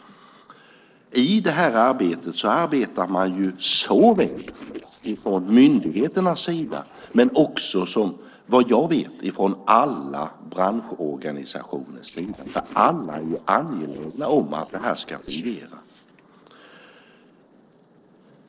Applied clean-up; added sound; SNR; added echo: neural separator model SepFormer DNS4.